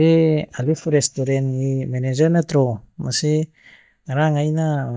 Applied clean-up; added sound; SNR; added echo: neural mask model DeepFilterNet 3.